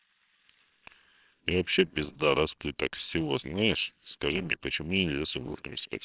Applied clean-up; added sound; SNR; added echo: neural separator model SepFormer WHAMR!.